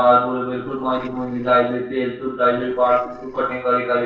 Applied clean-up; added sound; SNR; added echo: neural separator model SepFormer DNS4.